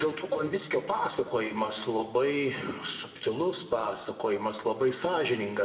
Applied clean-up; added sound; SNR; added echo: none; none; none; reverberation time 1.7 s.